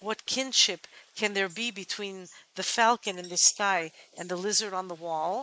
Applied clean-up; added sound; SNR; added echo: neural mask model Resemble Enhance denoiser.